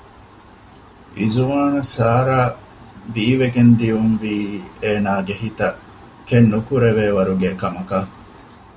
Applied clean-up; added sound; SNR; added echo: none; none; none; none.